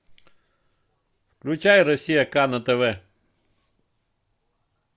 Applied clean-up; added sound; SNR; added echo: none; none; none; none.